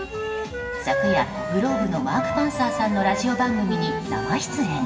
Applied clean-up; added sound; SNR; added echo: none; Wind instrument, woodwind instrument; 5 dB; reverberation time 1.9 s.